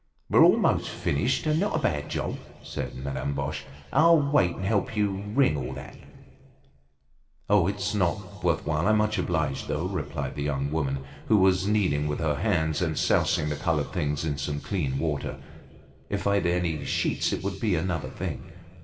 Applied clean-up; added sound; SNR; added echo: none; none; none; reverberation time 2.2 s.